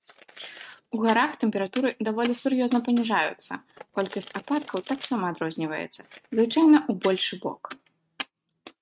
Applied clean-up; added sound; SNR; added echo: neural mask model RNNoise.